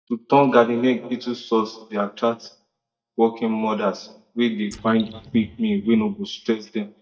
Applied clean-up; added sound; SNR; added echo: neural mask model DeepFilterNet 3.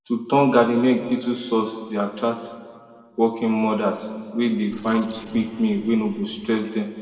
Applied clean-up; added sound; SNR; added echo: neural separator model SepFormer DNS4.